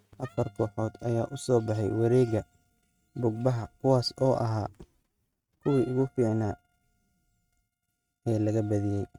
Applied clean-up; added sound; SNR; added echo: neural mask model RNNoise.